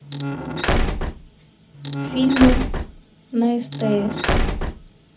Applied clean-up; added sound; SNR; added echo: none; Slam; 0 dB; reverberation time 0.4 s.